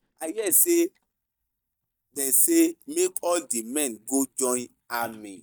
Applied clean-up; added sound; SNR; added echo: neural mask model DeepFilterNet 3.